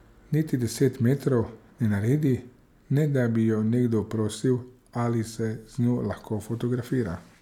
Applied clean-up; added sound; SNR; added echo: none; none; none; none.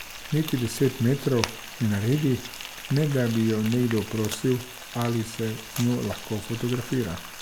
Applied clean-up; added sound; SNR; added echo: none; Frying (food); 12 dB; none.